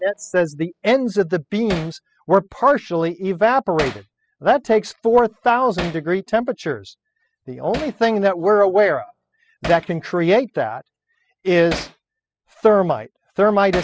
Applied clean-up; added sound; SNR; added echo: classical method spectral subtraction.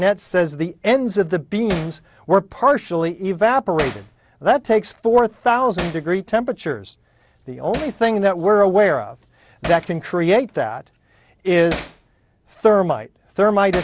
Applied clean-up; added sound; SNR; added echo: none; Hammer; 17 dB; none.